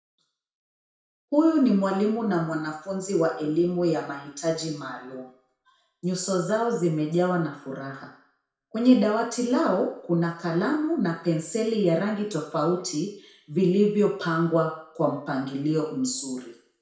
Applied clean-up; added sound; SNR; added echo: none; none; none; reverberation time 0.6 s.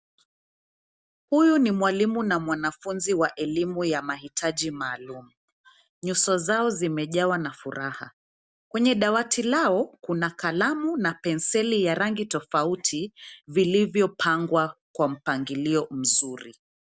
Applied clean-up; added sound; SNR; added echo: none; none; none; none.